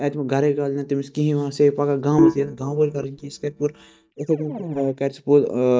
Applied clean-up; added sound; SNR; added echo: neural mask model DeepFilterNet 3.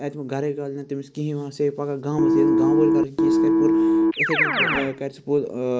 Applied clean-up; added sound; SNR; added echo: none; Keyboard (musical); -4 dB; none.